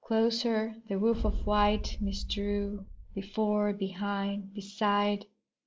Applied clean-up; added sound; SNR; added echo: none; Boom; 5 dB; none.